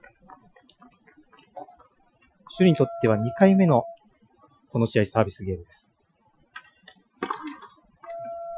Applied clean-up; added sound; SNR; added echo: classical method Wiener filter.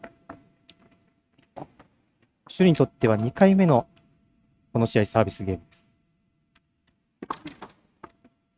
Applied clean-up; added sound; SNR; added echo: neural mask model RNNoise.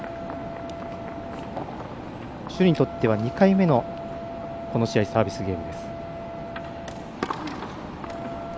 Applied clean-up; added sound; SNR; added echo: none; Wind instrument, woodwind instrument; 12 dB; none.